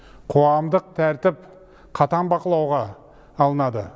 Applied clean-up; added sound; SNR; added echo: none; none; none; none.